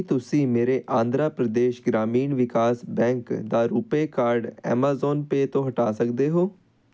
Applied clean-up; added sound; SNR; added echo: none; none; none; none.